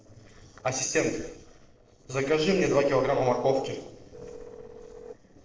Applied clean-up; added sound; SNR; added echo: neural separator model SepFormer DNS4.